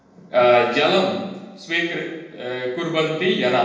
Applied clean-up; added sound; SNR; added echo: none; none; none; reverberation time 0.9 s.